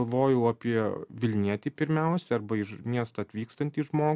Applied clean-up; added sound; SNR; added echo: none; none; none; none.